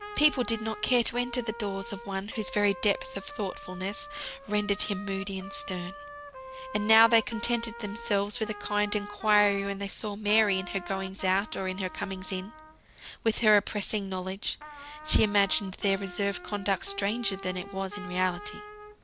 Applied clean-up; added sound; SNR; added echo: none; Trumpet; 15 dB; none.